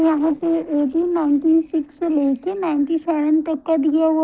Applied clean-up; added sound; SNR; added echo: neural separator model SepFormer DNS4.